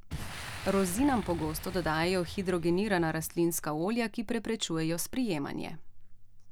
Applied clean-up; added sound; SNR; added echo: none; Boom; 14 dB; none.